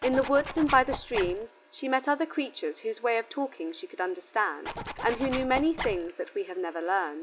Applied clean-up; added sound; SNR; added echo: none; Zipper (clothing); 8 dB; none.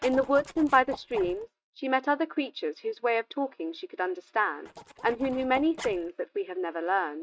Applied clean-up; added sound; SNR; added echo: neural mask model RNNoise.